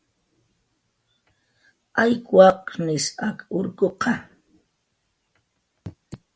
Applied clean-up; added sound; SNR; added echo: none; none; none; none.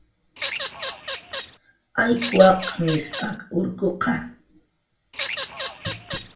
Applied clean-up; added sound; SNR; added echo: none; Bird vocalization, bird call, bird song / Fowl; 5 dB; reverberation time 0.3 s.